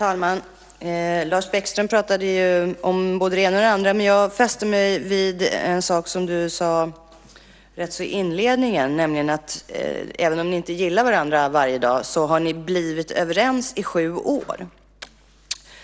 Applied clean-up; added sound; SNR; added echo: none; none; none; none.